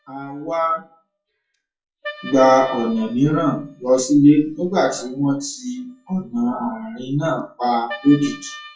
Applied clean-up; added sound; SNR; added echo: classical method WPE with log-MMSE.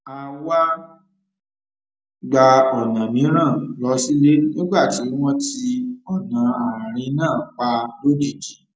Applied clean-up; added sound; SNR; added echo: none; none; none; none.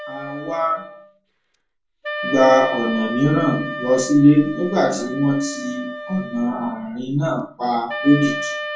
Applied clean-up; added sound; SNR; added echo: none; Wind instrument, woodwind instrument; 10 dB; reverberation time 0.2 s.